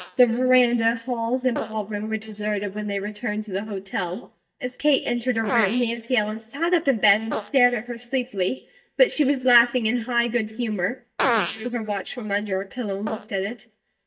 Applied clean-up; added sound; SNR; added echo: neural mask model DeepFilterNet 3.